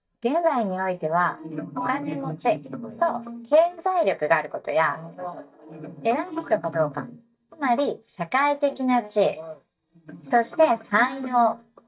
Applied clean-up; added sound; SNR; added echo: neural mask model DeepFilterNet 3.